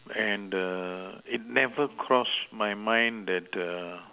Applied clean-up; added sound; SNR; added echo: none; none; none; none.